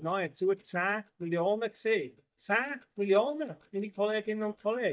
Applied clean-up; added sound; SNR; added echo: neural mask model DeepFilterNet 3.